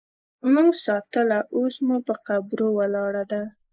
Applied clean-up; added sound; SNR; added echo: neural mask model Resemble Enhance denoiser.